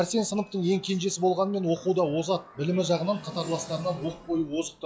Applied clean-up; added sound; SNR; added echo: classical method log-MMSE.